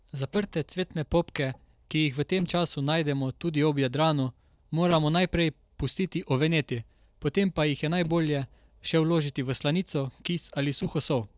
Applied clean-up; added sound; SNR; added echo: neural separator model SepFormer DNS4.